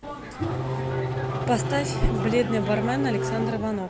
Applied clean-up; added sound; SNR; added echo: none; Race car, auto racing / Engine starting; 1 dB; none.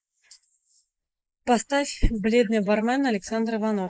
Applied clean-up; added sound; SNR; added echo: neural mask model Resemble Enhance denoiser.